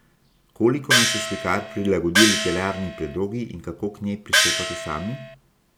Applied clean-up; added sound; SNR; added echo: none; Gong; -3 dB; none.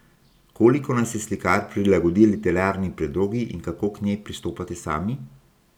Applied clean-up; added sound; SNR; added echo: none; none; none; none.